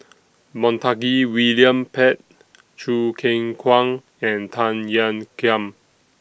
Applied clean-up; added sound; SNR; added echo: none; none; none; none.